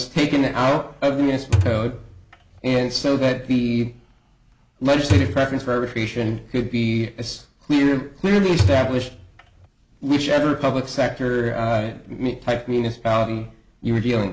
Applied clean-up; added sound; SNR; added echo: none; Thump, thud; 2 dB; none.